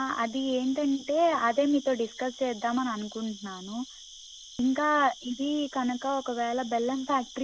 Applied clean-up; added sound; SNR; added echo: none; Cricket; 18 dB; none.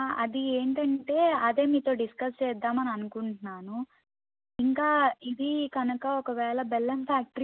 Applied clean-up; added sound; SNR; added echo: none; none; none; none.